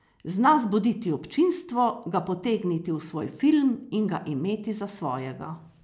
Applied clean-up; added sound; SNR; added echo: none; none; none; none.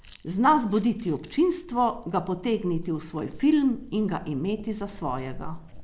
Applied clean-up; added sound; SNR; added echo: none; Chewing, mastication; 15 dB; none.